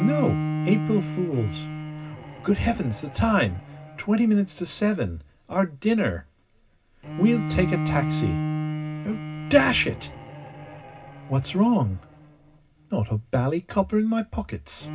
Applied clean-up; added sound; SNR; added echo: none; Bowed string instrument; 7 dB; reverberation time 0.4 s.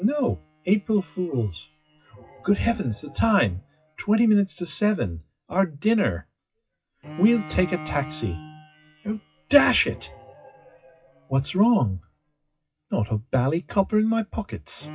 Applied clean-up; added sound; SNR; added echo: classical method WPE with log-MMSE.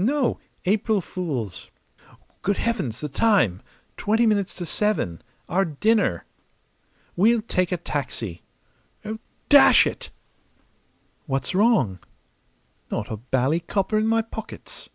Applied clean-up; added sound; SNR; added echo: none; none; none; none.